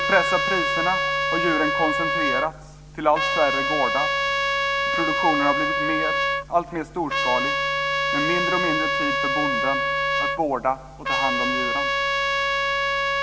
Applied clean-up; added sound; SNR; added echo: none; Trumpet; -3 dB; none.